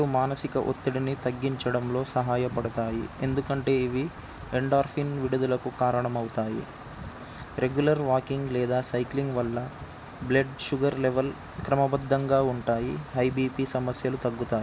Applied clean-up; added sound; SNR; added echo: none; none; none; none.